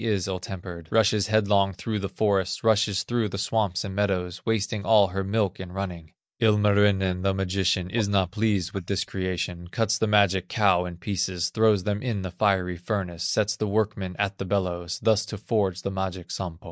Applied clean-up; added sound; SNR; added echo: neural mask model DeepFilterNet 3.